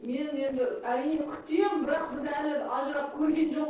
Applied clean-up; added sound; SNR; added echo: neural separator model SepFormer DNS4.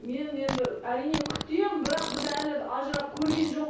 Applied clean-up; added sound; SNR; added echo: none; Fart; 7 dB; reverberation time 0.6 s.